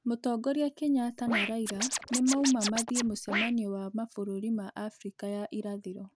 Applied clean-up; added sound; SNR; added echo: none; Scratching (performance technique); 3 dB; none.